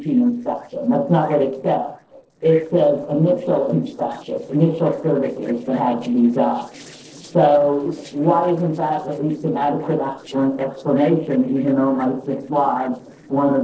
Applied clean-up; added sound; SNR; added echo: neural separator model SepFormer DNS4.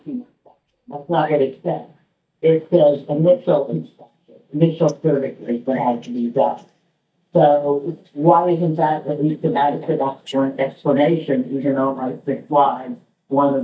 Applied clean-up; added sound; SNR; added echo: neural mask model DeepFilterNet 3.